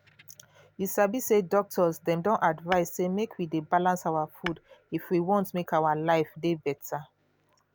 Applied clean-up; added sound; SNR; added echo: none; Tap / Hammer; 16 dB; none.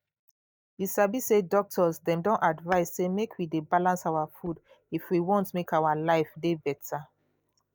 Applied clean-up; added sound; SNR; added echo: neural mask model DeepFilterNet 3.